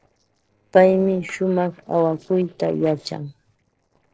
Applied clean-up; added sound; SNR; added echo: neural separator model SepFormer DNS4.